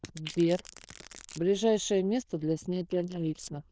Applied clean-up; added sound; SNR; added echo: neural diffusion model UNIVERSE++.